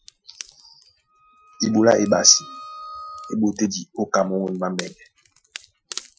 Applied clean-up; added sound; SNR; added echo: classical method Wiener filter.